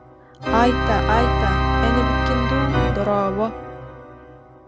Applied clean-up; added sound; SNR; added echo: none; Organ; -3 dB; none.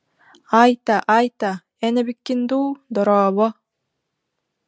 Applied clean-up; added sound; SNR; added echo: none; none; none; none.